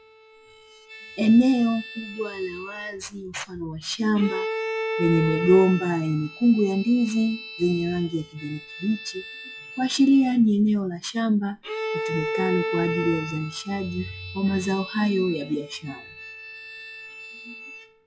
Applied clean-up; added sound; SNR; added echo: classical method log-MMSE.